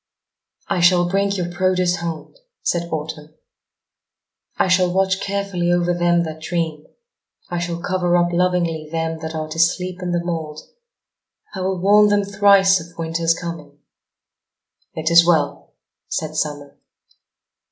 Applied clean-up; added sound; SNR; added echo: none; none; none; none.